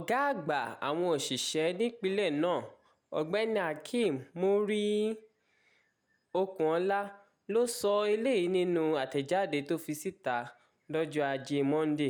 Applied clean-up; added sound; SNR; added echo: none; none; none; none.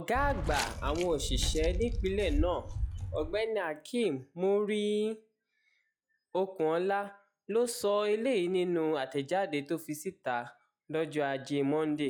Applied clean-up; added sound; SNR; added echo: classical method log-MMSE.